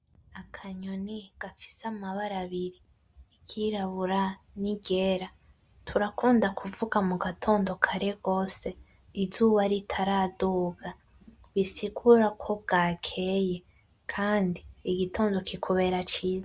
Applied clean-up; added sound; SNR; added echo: none; none; none; none.